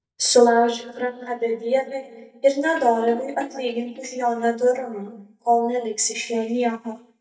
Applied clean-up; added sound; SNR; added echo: neural mask model DeepFilterNet 3.